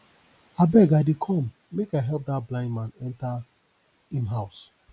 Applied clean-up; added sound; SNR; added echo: none; none; none; none.